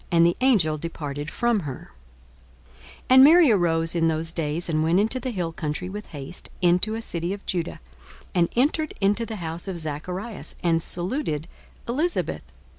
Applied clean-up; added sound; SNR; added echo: none; none; none; none.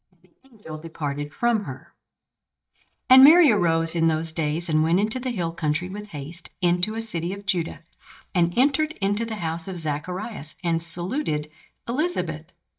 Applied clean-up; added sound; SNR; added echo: neural mask model DeepFilterNet 3.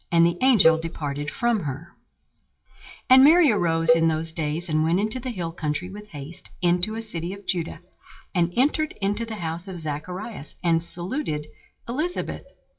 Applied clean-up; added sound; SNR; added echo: classical method WPE with log-MMSE.